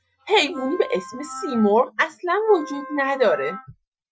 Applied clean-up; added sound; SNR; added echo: classical method Wiener filter.